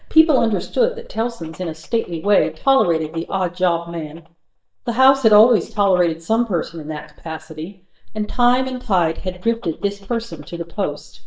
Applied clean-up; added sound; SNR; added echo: neural mask model DeepFilterNet 3.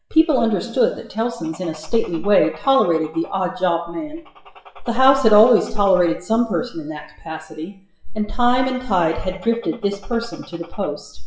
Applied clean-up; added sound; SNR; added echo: classical method WPE with log-MMSE.